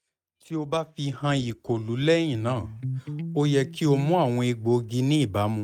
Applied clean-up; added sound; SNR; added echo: neural mask model RNNoise.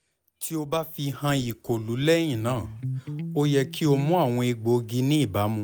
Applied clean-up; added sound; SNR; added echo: none; Electric guitar; 9 dB; none.